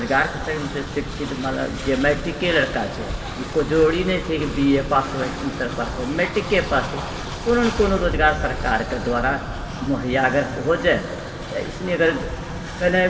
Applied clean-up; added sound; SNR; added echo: none; Train; 7 dB; reverberation time 2.1 s.